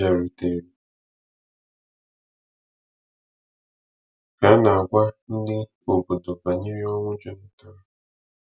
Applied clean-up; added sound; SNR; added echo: none; none; none; none.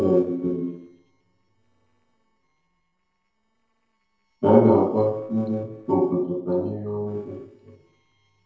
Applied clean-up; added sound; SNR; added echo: neural separator model SepFormer DNS4.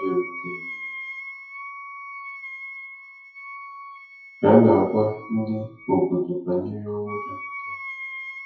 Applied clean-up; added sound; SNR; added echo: classical method WPE with log-MMSE.